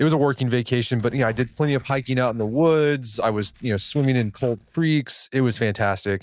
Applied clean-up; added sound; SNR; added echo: neural mask model DeepFilterNet 3.